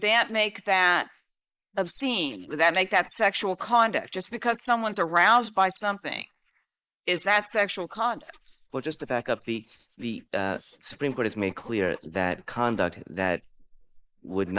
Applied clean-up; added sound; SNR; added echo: neural mask model Resemble Enhance denoiser.